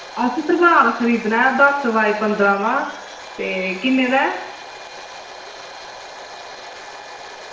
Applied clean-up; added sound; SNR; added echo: none; Domestic sounds, home sounds; 15 dB; reverberation time 0.8 s.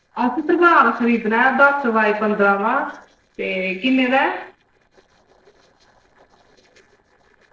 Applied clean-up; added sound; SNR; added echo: neural separator model SepFormer DNS4.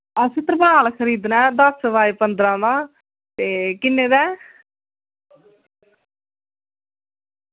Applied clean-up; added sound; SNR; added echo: none; none; none; none.